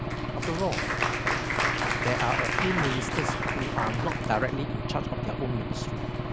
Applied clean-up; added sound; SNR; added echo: none; Engine / Aircraft + Applause; -4 dB; none.